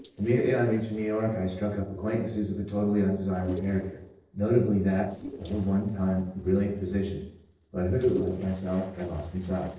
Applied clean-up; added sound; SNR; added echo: neural separator model SepFormer DNS4.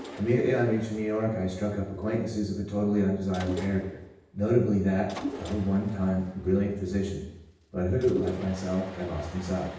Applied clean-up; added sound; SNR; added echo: none; Mechanisms; 15 dB; reverberation time 0.9 s.